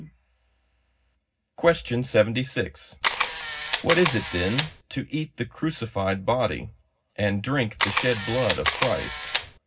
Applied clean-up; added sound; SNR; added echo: none; Camera; -1 dB; reverberation time 0.4 s.